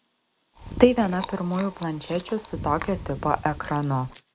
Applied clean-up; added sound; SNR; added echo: none; Chewing, mastication; 12 dB; none.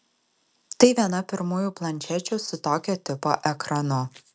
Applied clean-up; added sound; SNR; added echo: none; none; none; none.